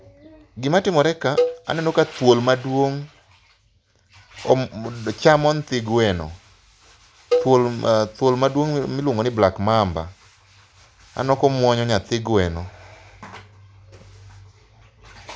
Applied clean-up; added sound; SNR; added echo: none; Cowbell; 6 dB; none.